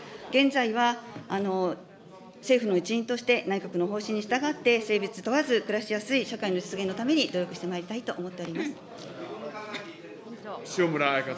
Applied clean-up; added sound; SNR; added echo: none; none; none; none.